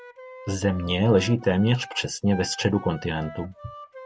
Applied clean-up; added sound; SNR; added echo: none; Wind instrument, woodwind instrument; 18 dB; none.